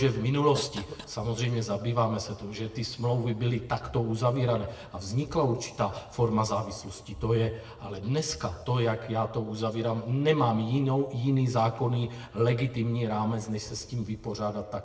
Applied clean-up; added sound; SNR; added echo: none; Cough; 17 dB; reverberation time 0.8 s.